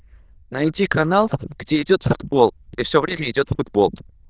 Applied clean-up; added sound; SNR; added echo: neural diffusion model UNIVERSE++.